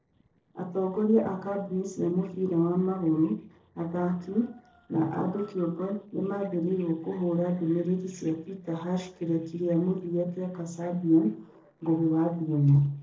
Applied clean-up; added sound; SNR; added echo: neural separator model SepFormer DNS4.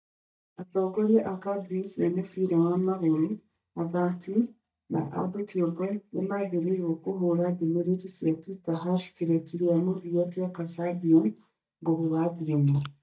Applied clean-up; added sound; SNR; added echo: neural mask model DeepFilterNet 3.